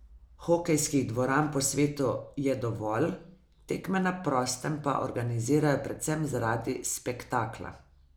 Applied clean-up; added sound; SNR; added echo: none; none; none; none.